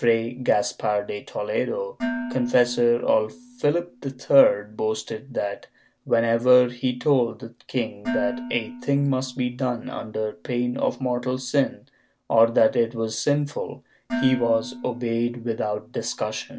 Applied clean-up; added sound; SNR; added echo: none; Dishes, pots, and pans; 14 dB; none.